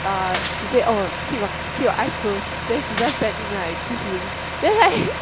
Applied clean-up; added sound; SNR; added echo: none; Truck + Shatter / Crushing; 4 dB; none.